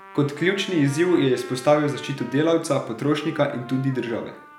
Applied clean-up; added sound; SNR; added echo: none; Trumpet; 20 dB; none.